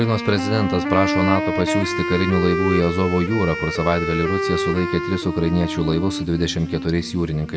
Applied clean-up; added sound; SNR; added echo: none; Wind instrument, woodwind instrument; 4 dB; reverberation time 1.2 s.